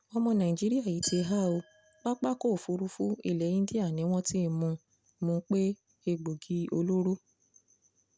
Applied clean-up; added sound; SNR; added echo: none; Glass; 17 dB; none.